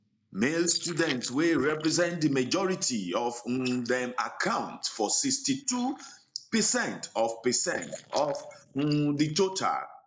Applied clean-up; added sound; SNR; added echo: neural mask model Resemble Enhance denoiser.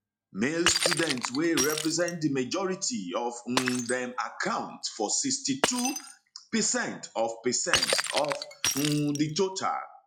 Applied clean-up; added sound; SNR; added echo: classical method log-MMSE.